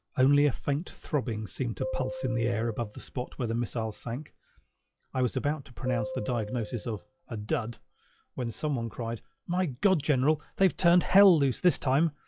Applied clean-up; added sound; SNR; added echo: classical method log-MMSE.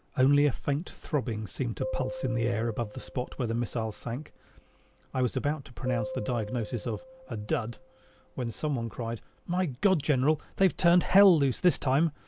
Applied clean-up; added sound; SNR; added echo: none; Piano; 14 dB; none.